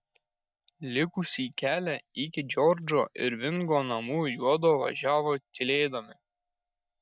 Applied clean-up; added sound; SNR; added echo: neural mask model DeepFilterNet 3.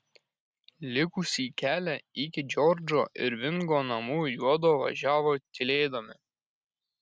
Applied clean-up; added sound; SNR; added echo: none; none; none; none.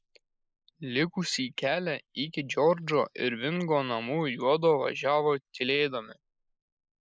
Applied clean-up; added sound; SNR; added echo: neural mask model Resemble Enhance denoiser.